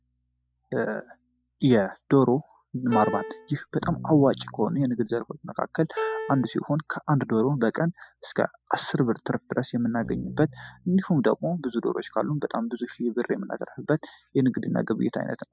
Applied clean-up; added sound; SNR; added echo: classical method spectral subtraction.